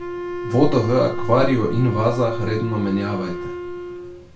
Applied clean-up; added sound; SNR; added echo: none; Wind instrument, woodwind instrument; 9 dB; reverberation time 0.3 s.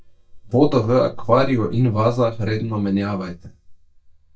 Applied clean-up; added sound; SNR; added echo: neural mask model DeepFilterNet 3.